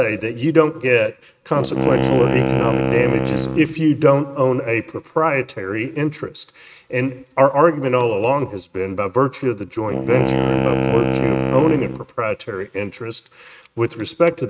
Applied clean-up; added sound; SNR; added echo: neural mask model RNNoise.